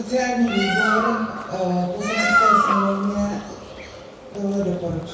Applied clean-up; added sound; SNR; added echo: none; Bird; 0 dB; reverberation time 0.6 s.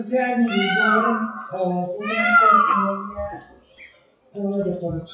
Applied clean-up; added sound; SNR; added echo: classical method WPE with log-MMSE.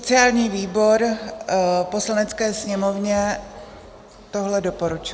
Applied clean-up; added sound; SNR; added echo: none; none; none; none.